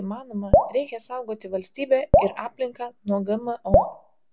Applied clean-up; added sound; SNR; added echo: none; Drip; -3 dB; none.